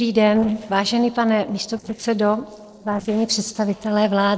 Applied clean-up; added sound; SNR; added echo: neural separator model SepFormer DNS4.